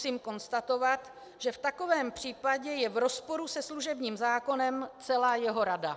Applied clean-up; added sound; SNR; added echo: none; none; none; none.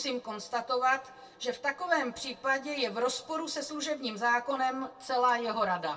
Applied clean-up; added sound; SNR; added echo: none; none; none; reverberation time 0.1 s.